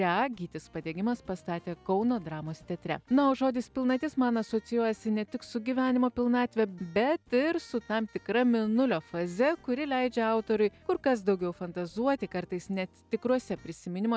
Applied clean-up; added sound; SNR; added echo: none; none; none; none.